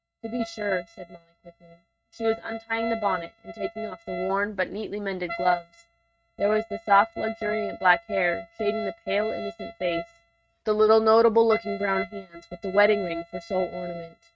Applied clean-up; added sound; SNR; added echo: neural mask model RNNoise.